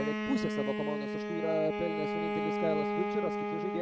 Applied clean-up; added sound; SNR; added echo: neural mask model RNNoise.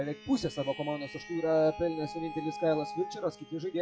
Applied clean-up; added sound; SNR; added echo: classical method log-MMSE.